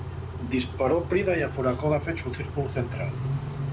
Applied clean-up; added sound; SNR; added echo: none; Idling / Accelerating, revving, vroom / Car; 4 dB; none.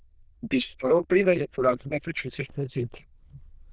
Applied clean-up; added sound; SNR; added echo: neural diffusion model UNIVERSE++.